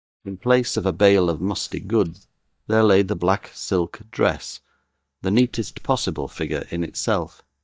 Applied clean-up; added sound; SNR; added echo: neural mask model DeepFilterNet 3.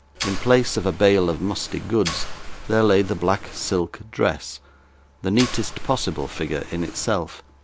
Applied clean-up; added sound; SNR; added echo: none; Mechanisms; 9 dB; none.